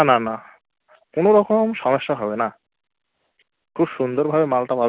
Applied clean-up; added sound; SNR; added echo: none; none; none; none.